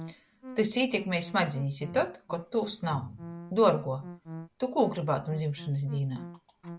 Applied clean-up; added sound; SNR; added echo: none; Musical instrument; 15 dB; none.